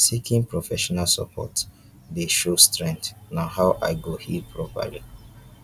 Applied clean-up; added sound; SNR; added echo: none; none; none; none.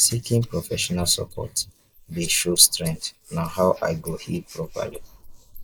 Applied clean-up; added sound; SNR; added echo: neural mask model Resemble Enhance denoiser.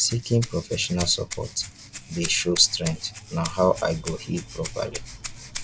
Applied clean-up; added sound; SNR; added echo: none; Rattle (instrument); 10 dB; none.